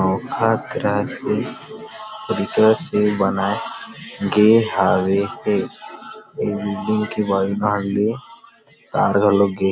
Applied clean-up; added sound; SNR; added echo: none; none; none; none.